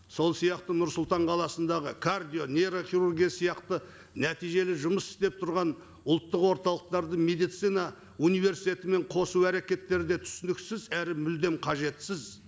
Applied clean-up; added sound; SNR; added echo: none; none; none; none.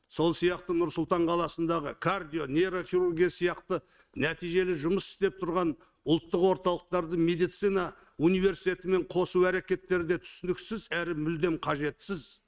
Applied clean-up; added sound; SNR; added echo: neural mask model RNNoise.